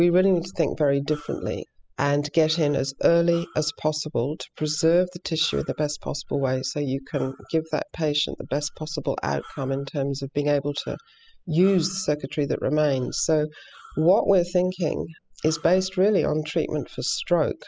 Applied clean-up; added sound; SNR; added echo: classical method spectral subtraction.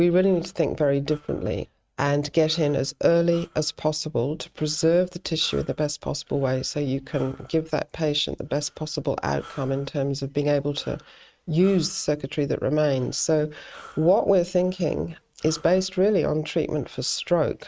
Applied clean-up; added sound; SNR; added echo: neural mask model RNNoise.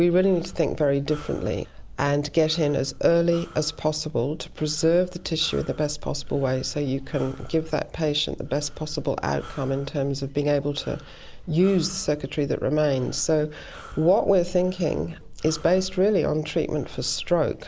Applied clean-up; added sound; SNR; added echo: none; Breathing; 16 dB; none.